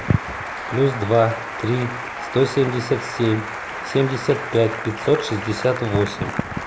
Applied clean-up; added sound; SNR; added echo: none; Applause; 8 dB; none.